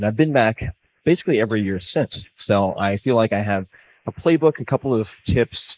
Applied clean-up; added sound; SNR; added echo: neural mask model Resemble Enhance denoiser.